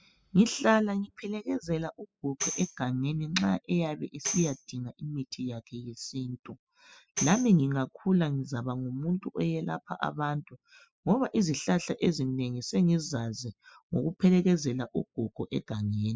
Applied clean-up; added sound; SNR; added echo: classical method spectral subtraction.